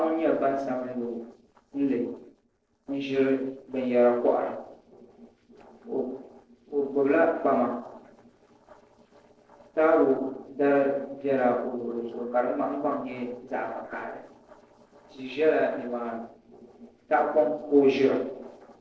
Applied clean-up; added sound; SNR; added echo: neural separator model SepFormer DNS4.